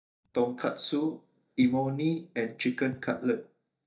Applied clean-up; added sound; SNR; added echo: neural mask model DeepFilterNet 3.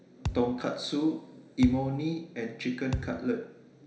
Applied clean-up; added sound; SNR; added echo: none; Thump, thud; 8 dB; reverberation time 1.2 s.